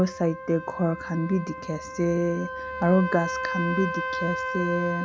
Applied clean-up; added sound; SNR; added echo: none; Trumpet; 6 dB; none.